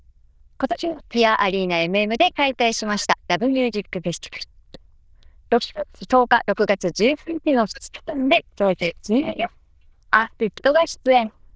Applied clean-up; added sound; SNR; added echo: neural diffusion model UNIVERSE++.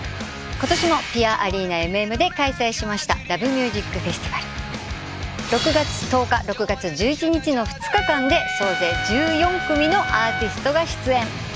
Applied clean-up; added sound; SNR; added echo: none; Trumpet; 5 dB; none.